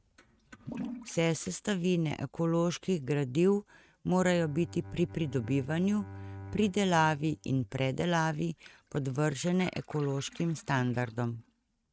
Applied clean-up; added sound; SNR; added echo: neural mask model RNNoise.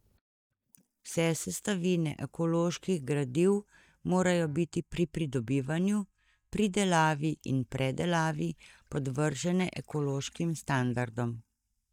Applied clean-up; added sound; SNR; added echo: neural mask model DeepFilterNet 3.